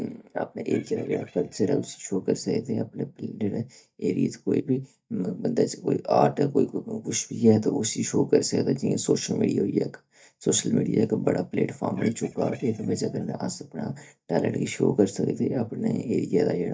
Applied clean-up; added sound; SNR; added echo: neural mask model DeepFilterNet 3.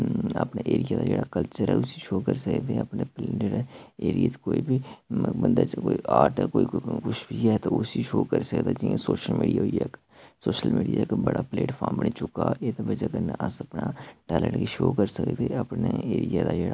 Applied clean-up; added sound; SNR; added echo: none; none; none; none.